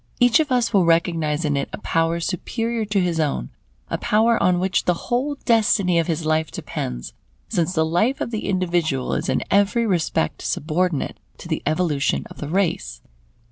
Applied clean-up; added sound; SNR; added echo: none; none; none; none.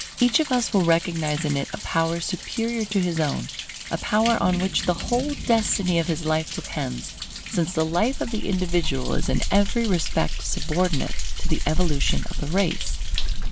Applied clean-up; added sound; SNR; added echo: none; Thunder; 1 dB; none.